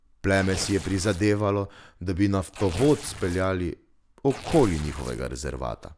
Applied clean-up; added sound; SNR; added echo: none; Tearing; 13 dB; none.